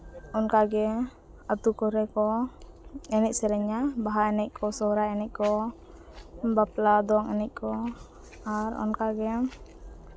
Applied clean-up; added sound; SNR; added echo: none; none; none; none.